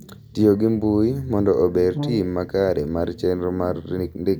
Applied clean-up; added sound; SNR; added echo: none; Brass instrument; 8 dB; none.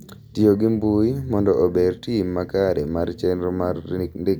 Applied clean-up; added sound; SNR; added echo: none; none; none; none.